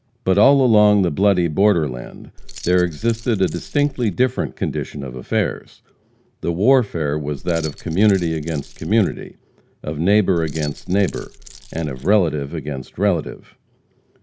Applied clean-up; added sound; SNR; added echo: none; Keys jangling; 15 dB; none.